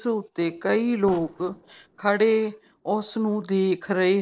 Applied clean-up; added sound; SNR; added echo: neural separator model SepFormer DNS4.